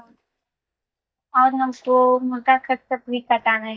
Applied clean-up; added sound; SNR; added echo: neural mask model DeepFilterNet 3.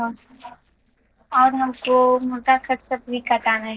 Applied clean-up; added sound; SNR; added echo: neural separator model SepFormer DNS4.